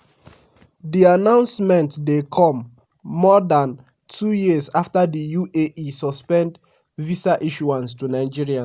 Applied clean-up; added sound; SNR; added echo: none; none; none; none.